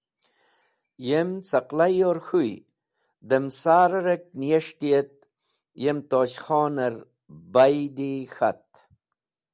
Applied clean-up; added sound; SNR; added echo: none; none; none; none.